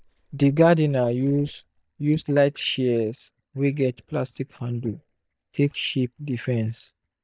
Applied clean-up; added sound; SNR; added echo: neural mask model DeepFilterNet 3.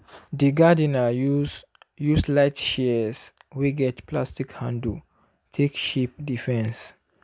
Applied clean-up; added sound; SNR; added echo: none; none; none; none.